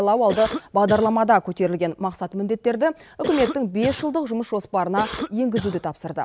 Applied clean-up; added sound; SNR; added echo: none; Cough; 10 dB; none.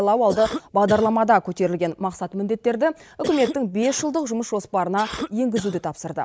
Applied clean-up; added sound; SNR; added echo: neural mask model Resemble Enhance denoiser.